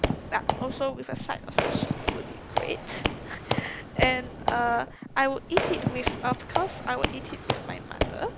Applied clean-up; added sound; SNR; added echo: none; Squeak / Walk, footsteps; 1 dB; none.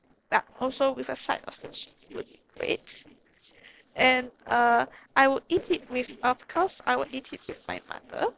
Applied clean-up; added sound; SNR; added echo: neural separator model SepFormer DNS4.